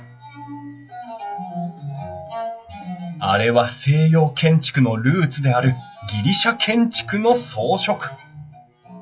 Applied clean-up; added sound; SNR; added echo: classical method WPE with log-MMSE.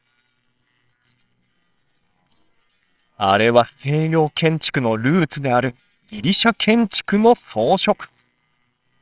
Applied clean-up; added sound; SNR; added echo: neural separator model SepFormer WHAMR!.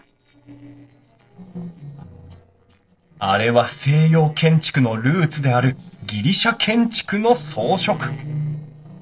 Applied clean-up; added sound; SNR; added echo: neural separator model SepFormer DNS4.